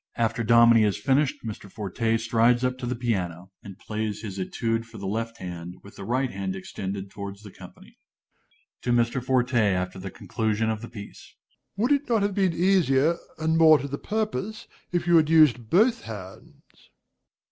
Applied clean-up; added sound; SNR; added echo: none; none; none; none.